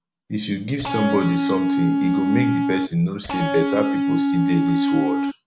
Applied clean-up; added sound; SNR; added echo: none; Electric guitar; -2 dB; none.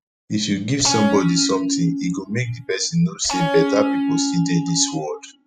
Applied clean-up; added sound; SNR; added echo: classical method spectral subtraction.